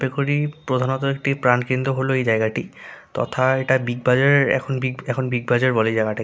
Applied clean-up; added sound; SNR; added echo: none; none; none; none.